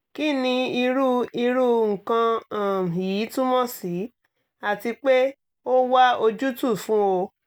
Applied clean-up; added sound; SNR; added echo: none; none; none; none.